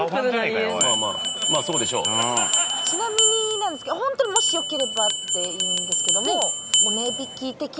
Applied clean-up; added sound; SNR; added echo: none; Bell; -4 dB; none.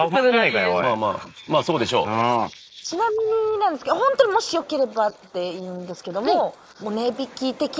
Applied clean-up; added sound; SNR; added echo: neural mask model Resemble Enhance denoiser.